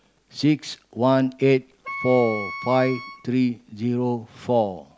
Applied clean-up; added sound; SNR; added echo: none; Wind instrument, woodwind instrument; 12 dB; none.